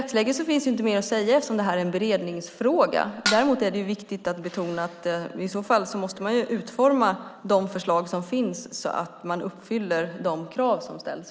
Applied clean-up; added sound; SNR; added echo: none; Dishes, pots, and pans; 5 dB; none.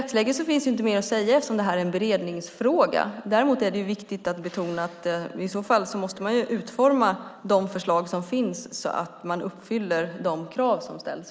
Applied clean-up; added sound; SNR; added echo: none; none; none; none.